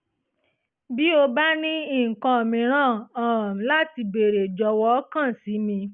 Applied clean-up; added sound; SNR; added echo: none; none; none; none.